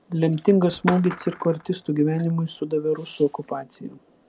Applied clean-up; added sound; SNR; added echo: none; Skateboard; 15 dB; none.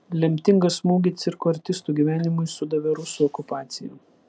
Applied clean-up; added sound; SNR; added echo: none; none; none; none.